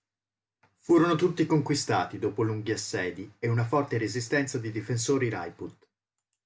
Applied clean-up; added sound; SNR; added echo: none; none; none; none.